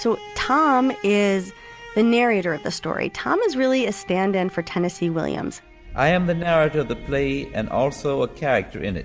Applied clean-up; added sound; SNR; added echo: none; none; none; none.